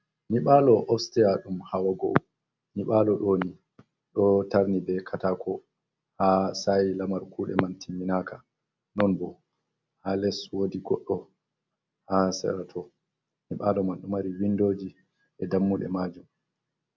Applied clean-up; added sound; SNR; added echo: none; none; none; none.